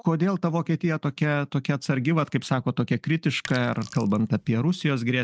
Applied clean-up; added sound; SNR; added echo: none; Sink (filling or washing); 19 dB; none.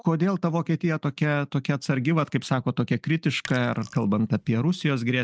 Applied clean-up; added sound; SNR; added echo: neural mask model DeepFilterNet 3.